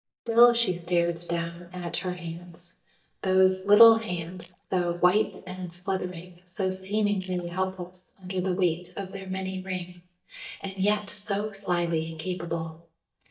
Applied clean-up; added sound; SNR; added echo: neural mask model DeepFilterNet 3.